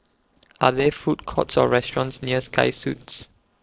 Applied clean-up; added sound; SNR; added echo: neural separator model SepFormer DNS4.